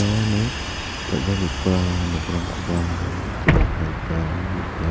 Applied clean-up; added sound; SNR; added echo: none; Bus; 1 dB; none.